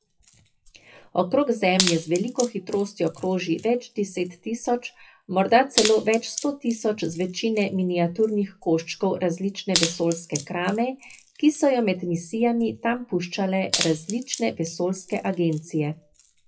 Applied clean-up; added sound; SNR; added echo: classical method WPE with log-MMSE.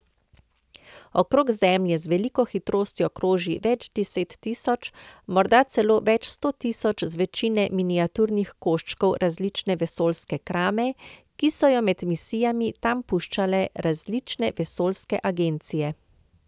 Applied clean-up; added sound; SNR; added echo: none; none; none; none.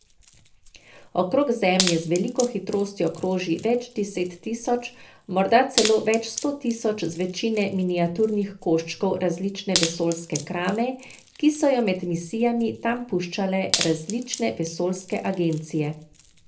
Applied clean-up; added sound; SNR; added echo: none; Wood; 11 dB; reverberation time 0.3 s.